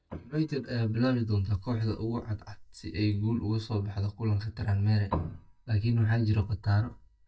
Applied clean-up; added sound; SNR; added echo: neural mask model DeepFilterNet 3.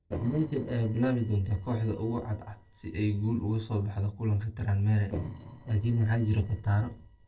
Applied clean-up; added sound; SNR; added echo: neural separator model SepFormer DNS4.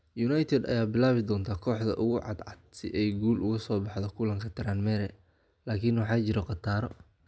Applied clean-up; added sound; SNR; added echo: none; none; none; none.